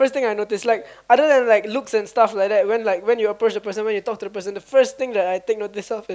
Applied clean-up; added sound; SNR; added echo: none; none; none; none.